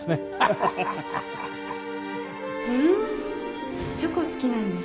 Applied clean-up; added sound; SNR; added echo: none; none; none; none.